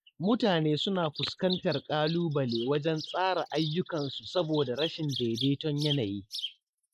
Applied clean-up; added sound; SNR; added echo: neural mask model Resemble Enhance denoiser.